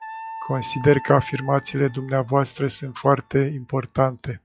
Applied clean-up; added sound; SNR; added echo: classical method log-MMSE.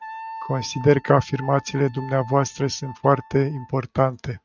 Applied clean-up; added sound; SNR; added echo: neural mask model RNNoise.